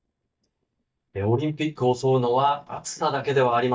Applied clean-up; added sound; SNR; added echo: neural mask model DeepFilterNet 3.